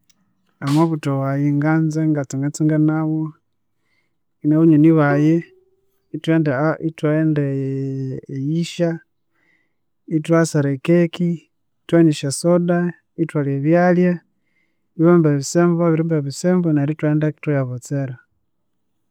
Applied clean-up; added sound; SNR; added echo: none; Bowed string instrument + Snare drum; 19 dB; none.